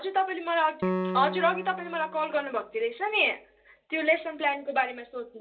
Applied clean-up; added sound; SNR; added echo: none; Piano; 8 dB; reverberation time 0.2 s.